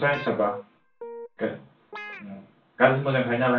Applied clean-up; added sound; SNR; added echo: none; Guitar; 14 dB; reverberation time 0.3 s.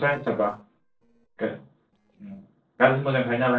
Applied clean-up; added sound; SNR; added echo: neural separator model SepFormer DNS4.